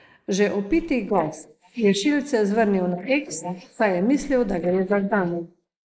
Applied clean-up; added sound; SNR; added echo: neural mask model Resemble Enhance denoiser.